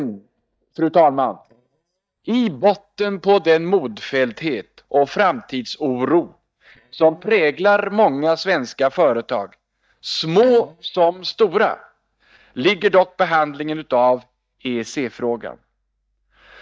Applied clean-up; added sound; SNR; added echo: neural mask model DeepFilterNet 3.